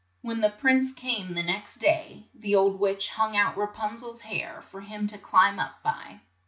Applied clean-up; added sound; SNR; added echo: none; none; none; none.